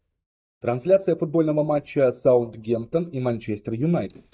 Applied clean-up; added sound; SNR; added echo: neural mask model DeepFilterNet 3.